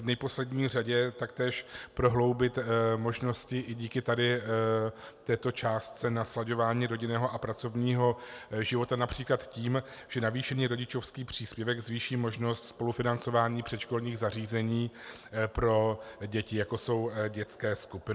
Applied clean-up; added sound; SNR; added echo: none; none; none; none.